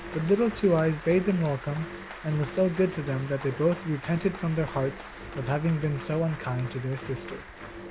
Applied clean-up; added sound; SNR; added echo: none; Engine + Applause; 13 dB; none.